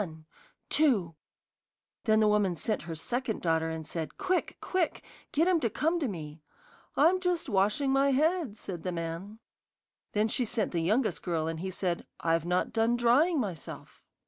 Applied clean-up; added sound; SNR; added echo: none; none; none; none.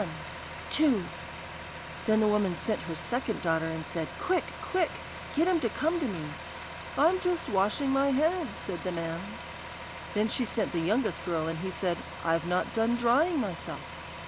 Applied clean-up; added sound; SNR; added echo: none; Truck; 11 dB; none.